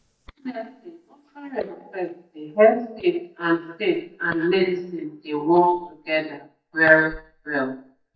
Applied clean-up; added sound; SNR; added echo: neural mask model DeepFilterNet 3.